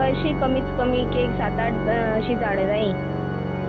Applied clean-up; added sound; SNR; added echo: none; Organ; 1 dB; none.